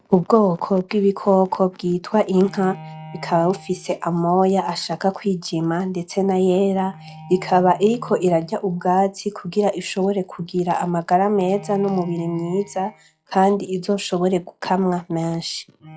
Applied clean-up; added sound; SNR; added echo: classical method log-MMSE.